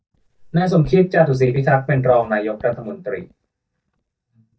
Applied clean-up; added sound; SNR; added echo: neural mask model DeepFilterNet 3.